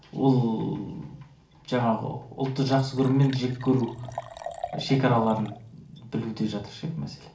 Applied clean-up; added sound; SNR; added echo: none; Liquid; 17 dB; reverberation time 0.4 s.